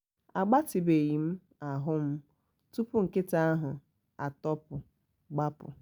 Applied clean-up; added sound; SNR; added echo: none; none; none; none.